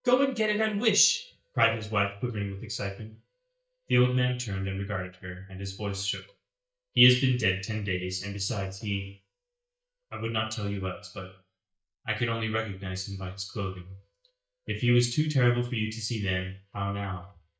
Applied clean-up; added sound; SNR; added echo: neural mask model DeepFilterNet 3.